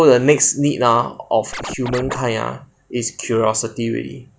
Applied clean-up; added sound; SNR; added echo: none; Scratching (performance technique); 10 dB; none.